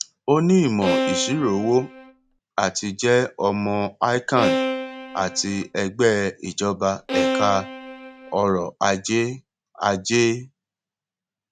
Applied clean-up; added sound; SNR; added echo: none; Bowed string instrument; 4 dB; none.